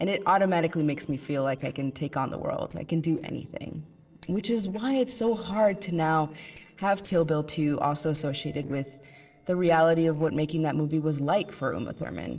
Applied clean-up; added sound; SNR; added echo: neural separator model SepFormer DNS4.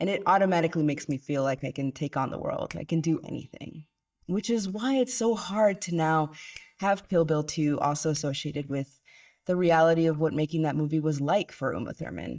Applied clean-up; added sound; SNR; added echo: neural mask model DeepFilterNet 3.